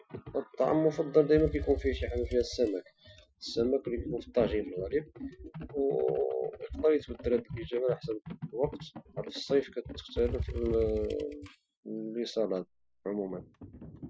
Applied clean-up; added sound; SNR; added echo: classical method Wiener filter.